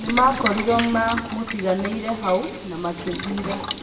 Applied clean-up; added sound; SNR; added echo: none; Boiling; 7 dB; reverberation time 0.8 s.